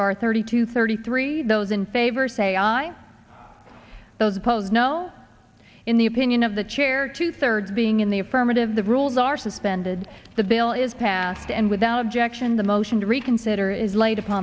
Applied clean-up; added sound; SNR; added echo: none; none; none; none.